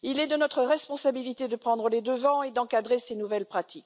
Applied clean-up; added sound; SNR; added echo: none; none; none; none.